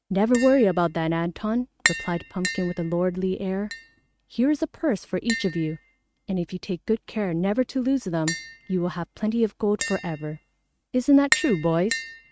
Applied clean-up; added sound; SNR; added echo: neural mask model RNNoise.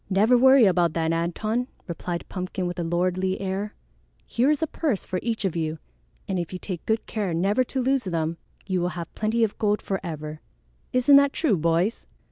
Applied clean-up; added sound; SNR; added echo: none; none; none; none.